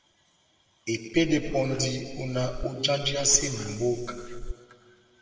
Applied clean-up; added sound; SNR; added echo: none; Meow; 9 dB; reverberation time 2.4 s.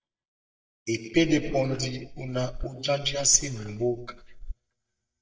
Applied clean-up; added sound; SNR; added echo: neural mask model DeepFilterNet 3.